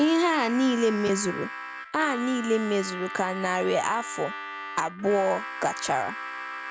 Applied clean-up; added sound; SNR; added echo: none; Harmonica; 9 dB; none.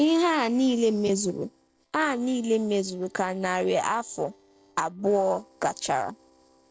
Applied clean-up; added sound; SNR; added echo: neural separator model SepFormer DNS4.